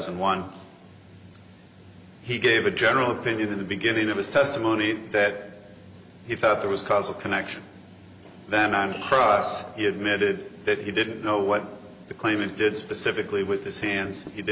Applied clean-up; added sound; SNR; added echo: none; Knock; 18 dB; none.